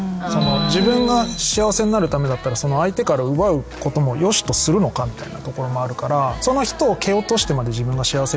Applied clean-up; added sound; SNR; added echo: none; none; none; none.